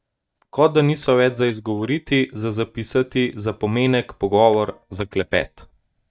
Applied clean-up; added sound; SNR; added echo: neural mask model DeepFilterNet 3.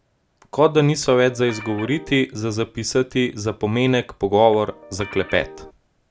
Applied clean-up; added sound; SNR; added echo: none; Guitar; 18 dB; none.